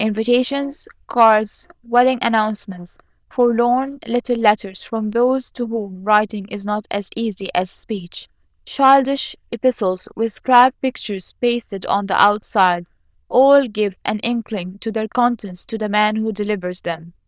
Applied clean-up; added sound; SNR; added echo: neural diffusion model UNIVERSE++.